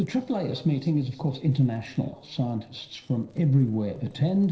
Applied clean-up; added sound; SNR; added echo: neural separator model SepFormer DNS4.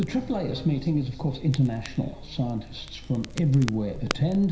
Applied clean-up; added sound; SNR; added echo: none; Crackle; 13 dB; reverberation time 0.5 s.